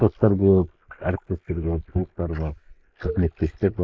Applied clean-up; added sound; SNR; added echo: neural mask model Resemble Enhance denoiser.